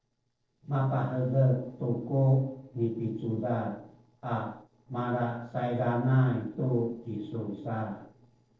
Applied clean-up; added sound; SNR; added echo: neural separator model SepFormer DNS4.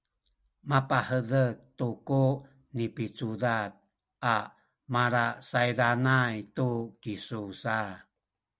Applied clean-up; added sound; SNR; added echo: none; none; none; none.